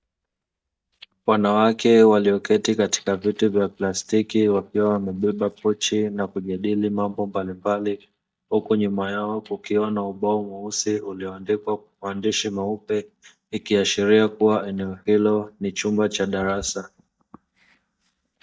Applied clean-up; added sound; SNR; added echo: neural mask model DeepFilterNet 3.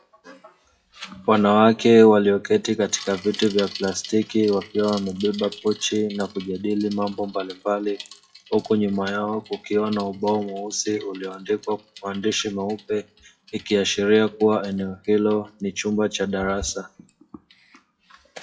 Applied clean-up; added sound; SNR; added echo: classical method WPE with log-MMSE.